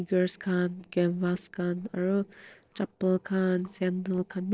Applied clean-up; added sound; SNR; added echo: neural separator model SepFormer DNS4.